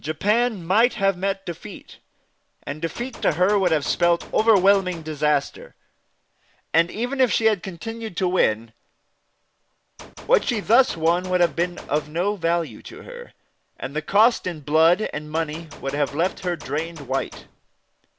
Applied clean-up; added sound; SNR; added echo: none; Gunshot, gunfire; 16 dB; none.